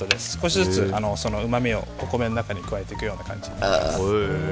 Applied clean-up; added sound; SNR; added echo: none; Burping, eructation; -2 dB; none.